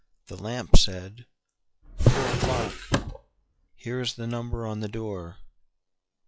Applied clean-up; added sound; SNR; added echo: classical method log-MMSE.